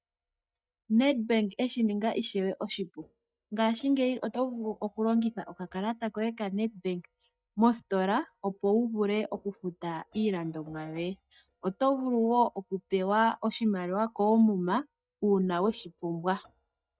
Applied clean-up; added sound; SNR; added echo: neural mask model DeepFilterNet 3.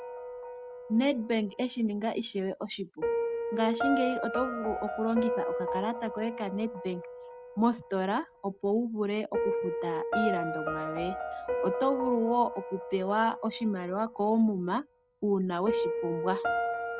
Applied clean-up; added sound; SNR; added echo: none; Piano; 4 dB; none.